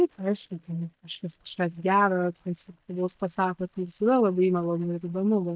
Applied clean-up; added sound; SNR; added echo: neural mask model DeepFilterNet 3.